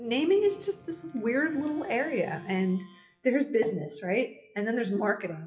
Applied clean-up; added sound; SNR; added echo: classical method WPE with log-MMSE.